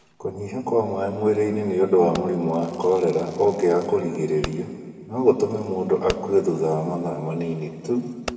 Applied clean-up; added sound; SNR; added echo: none; Fireworks; 19 dB; reverberation time 1.9 s.